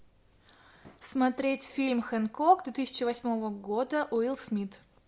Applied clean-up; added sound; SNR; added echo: none; none; none; none.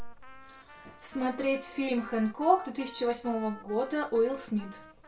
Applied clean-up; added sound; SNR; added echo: none; Trumpet; 19 dB; reverberation time 0.2 s.